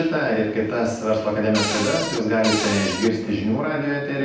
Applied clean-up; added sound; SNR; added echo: none; Cupboard open or close; 5 dB; reverberation time 0.9 s.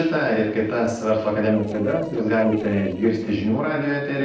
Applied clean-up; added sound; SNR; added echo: neural separator model SepFormer DNS4.